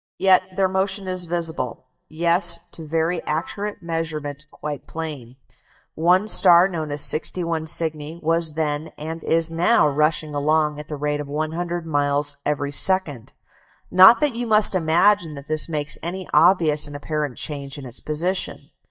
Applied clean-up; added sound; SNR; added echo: neural mask model DeepFilterNet 3.